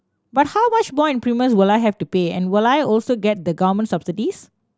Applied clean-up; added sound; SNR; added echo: none; none; none; none.